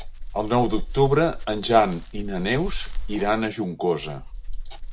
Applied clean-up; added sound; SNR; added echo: none; Dog; 6 dB; none.